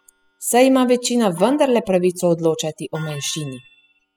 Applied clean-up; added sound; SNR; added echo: classical method spectral subtraction.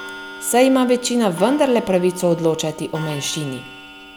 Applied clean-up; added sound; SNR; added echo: none; Clock; 16 dB; none.